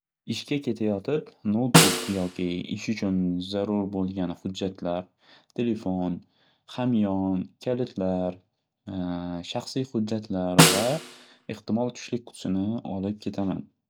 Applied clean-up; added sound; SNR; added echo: none; Snare drum; -4 dB; none.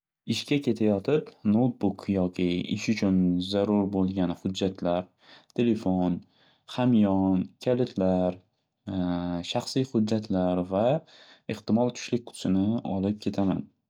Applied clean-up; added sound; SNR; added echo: none; none; none; none.